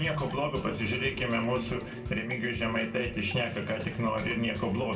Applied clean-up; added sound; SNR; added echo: none; Percussion; 14 dB; reverberation time 1.7 s.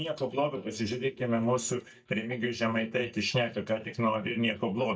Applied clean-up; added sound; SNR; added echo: neural mask model DeepFilterNet 3.